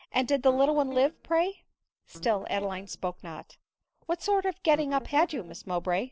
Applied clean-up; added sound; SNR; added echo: neural separator model SepFormer DNS4.